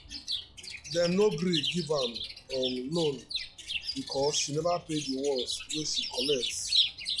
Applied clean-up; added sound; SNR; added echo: classical method log-MMSE.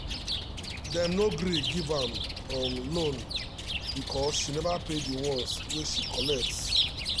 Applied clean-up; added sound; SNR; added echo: none; Chirp, tweet; 0 dB; none.